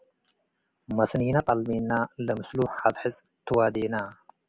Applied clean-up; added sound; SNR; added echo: none; none; none; none.